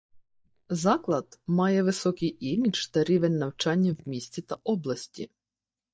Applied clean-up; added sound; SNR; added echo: neural mask model DeepFilterNet 3.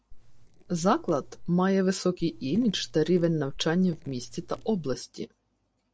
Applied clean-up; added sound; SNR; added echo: neural separator model SepFormer DNS4.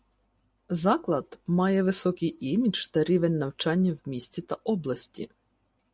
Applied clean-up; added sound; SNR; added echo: none; none; none; none.